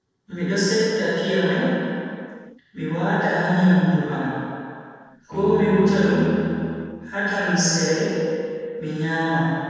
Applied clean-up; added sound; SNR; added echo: neural separator model SepFormer DNS4.